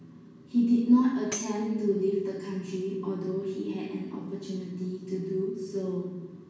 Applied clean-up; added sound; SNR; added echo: none; Tambourine; 14 dB; reverberation time 1.2 s.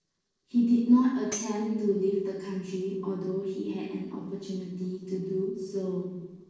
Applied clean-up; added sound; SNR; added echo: neural separator model SepFormer DNS4.